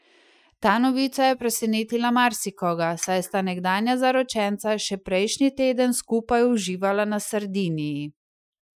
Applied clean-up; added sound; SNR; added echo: classical method Wiener filter.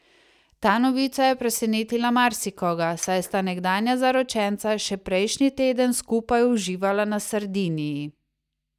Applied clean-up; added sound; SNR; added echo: neural mask model DeepFilterNet 3.